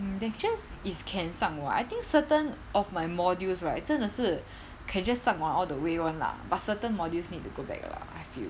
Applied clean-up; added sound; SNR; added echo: none; none; none; none.